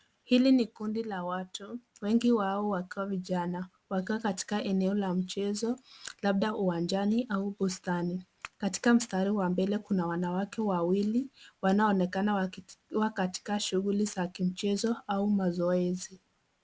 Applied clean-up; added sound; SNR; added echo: none; none; none; none.